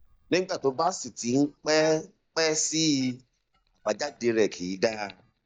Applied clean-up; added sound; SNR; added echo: neural mask model DeepFilterNet 3.